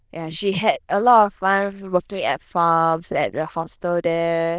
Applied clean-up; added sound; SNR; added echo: neural diffusion model UNIVERSE++.